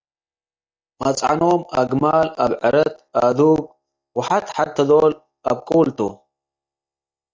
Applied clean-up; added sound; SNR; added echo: neural mask model DeepFilterNet 3.